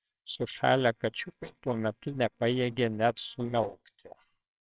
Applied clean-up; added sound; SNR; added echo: neural separator model SepFormer WHAMR!.